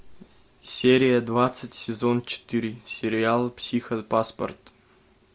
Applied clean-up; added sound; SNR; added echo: none; none; none; none.